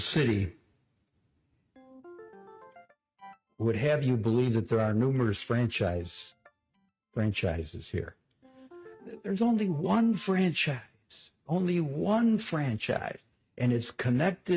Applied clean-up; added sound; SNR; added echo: neural mask model RNNoise.